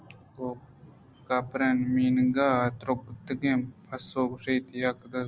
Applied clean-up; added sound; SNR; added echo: none; none; none; none.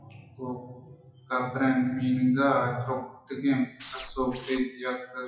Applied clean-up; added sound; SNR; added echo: classical method WPE with log-MMSE.